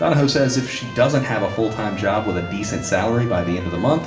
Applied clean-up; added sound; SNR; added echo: none; Trumpet; 17 dB; reverberation time 0.7 s.